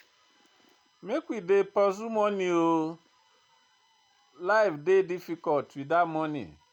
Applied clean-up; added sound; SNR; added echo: none; none; none; none.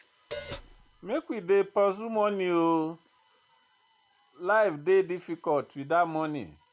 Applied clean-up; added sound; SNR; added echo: none; Hi-hat; 5 dB; none.